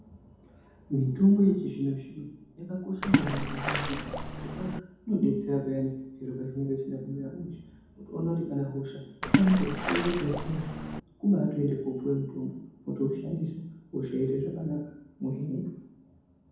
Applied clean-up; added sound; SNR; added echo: none; Splash, splatter; 0 dB; reverberation time 1.2 s.